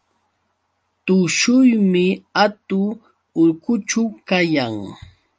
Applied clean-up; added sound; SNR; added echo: none; none; none; none.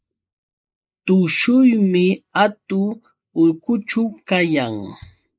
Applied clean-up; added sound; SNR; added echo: neural mask model Resemble Enhance denoiser.